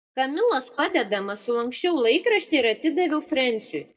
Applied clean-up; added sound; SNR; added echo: neural mask model DeepFilterNet 3.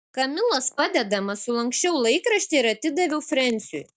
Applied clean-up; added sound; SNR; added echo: none; none; none; none.